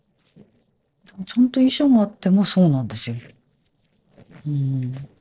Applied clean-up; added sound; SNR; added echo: neural separator model SepFormer DNS4.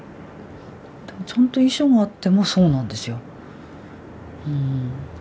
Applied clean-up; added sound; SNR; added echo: none; none; none; none.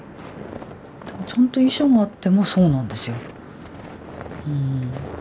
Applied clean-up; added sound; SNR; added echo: none; Walk, footsteps; 18 dB; none.